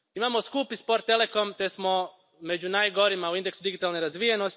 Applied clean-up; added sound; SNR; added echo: none; none; none; none.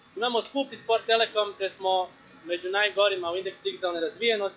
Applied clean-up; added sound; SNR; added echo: classical method log-MMSE.